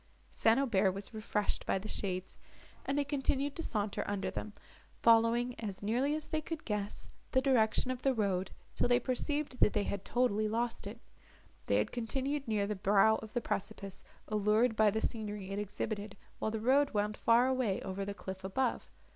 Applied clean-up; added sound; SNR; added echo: none; none; none; none.